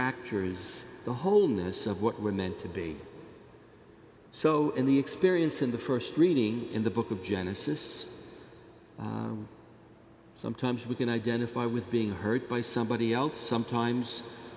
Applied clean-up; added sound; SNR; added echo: none; none; none; none.